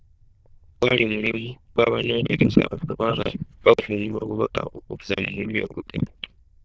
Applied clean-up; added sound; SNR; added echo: neural diffusion model UNIVERSE++.